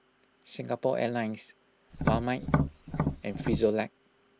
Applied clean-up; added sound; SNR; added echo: none; Tap; -2 dB; none.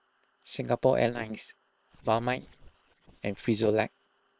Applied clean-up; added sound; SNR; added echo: neural separator model SepFormer WHAM!.